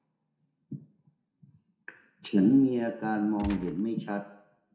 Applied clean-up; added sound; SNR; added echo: none; Gunshot, gunfire; 10 dB; reverberation time 0.6 s.